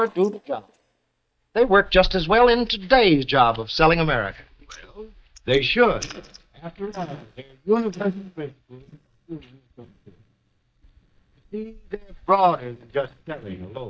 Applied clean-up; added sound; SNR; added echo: neural mask model DeepFilterNet 3.